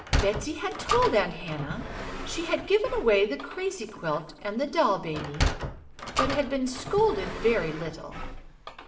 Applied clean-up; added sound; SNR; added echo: none; Sliding door; 5 dB; reverberation time 0.8 s.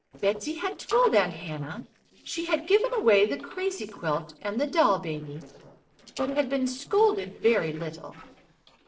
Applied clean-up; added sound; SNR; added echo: neural separator model SepFormer DNS4.